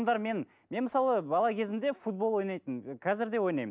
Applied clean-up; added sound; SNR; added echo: none; none; none; none.